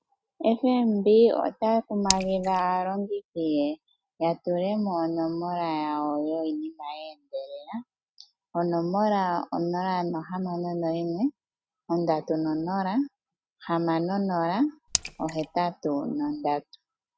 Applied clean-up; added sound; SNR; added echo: neural mask model RNNoise.